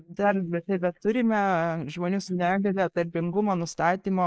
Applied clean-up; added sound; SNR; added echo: neural mask model Resemble Enhance denoiser.